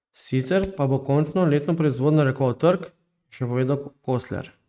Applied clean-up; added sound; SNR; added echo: neural mask model RNNoise.